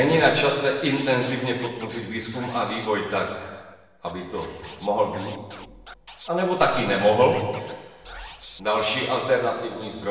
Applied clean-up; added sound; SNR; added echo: none; Scratching (performance technique); 20 dB; reverberation time 1.2 s.